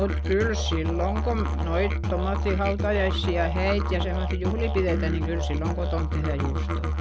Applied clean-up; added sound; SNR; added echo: none; Musical instrument; -2 dB; none.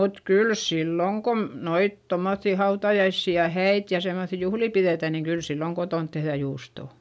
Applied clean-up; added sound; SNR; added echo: none; none; none; none.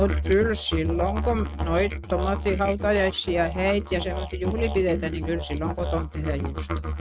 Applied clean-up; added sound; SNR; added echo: neural mask model RNNoise.